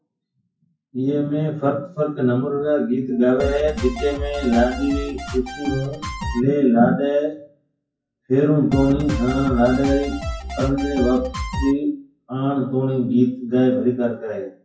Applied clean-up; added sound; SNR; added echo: classical method WPE with log-MMSE.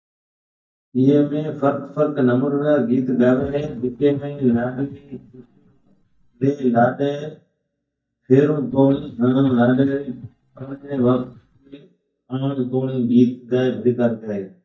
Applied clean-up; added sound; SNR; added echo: neural mask model DeepFilterNet 3.